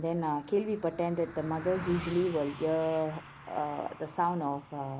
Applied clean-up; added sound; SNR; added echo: none; Car passing by; 15 dB; none.